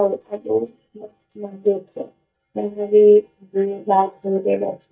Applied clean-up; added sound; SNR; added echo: neural mask model DeepFilterNet 3.